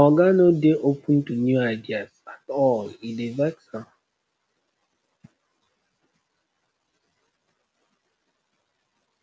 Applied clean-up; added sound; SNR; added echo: none; none; none; none.